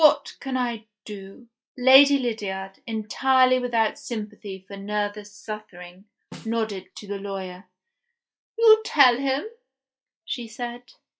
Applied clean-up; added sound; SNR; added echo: classical method log-MMSE.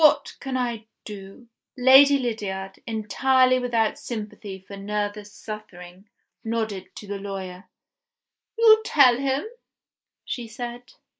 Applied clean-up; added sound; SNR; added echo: neural mask model Resemble Enhance denoiser.